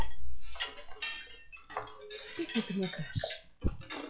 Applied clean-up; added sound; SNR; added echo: classical method log-MMSE.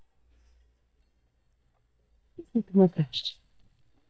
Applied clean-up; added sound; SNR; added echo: neural mask model DeepFilterNet 3.